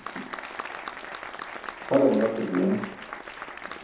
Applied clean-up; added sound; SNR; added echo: none; Applause; 9 dB; reverberation time 0.8 s.